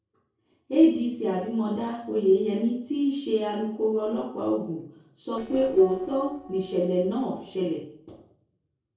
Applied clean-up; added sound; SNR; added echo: neural separator model SepFormer DNS4.